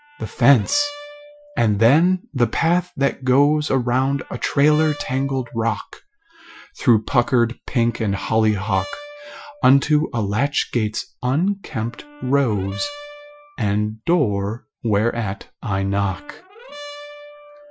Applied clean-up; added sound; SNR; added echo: classical method Wiener filter.